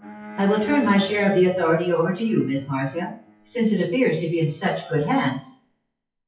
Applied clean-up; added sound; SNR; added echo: classical method WPE with log-MMSE.